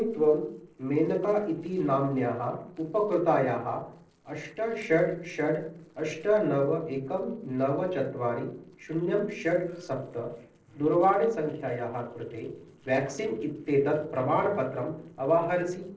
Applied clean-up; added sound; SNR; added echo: neural separator model SepFormer DNS4.